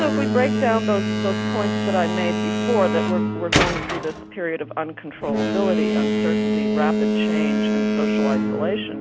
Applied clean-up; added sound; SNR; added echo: none; Tools + Boat, Water vehicle; -4 dB; none.